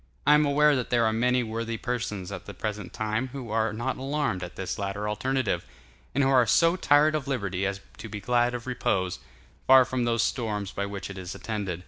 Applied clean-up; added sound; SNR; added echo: none; none; none; none.